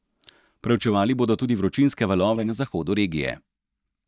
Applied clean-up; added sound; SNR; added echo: neural mask model DeepFilterNet 3.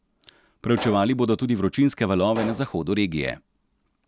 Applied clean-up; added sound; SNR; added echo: none; Explosion; 15 dB; none.